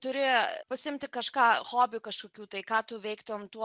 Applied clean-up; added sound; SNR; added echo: none; none; none; none.